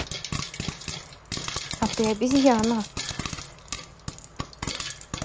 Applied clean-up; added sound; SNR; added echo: none; Frying (food); 6 dB; none.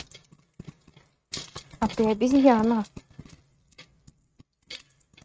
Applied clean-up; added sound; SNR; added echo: neural mask model RNNoise.